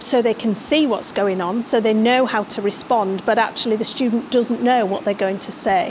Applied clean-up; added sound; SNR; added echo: none; Water; 18 dB; none.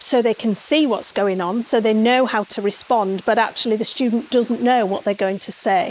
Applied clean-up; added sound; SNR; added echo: neural mask model Resemble Enhance denoiser.